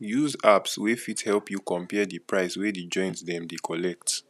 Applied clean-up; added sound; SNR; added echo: none; none; none; none.